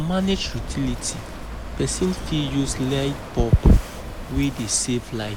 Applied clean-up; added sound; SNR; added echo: none; Walk, footsteps / Waves, surf / Wind; 10 dB; none.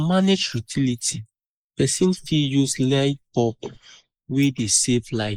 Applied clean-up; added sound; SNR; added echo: neural mask model Resemble Enhance denoiser.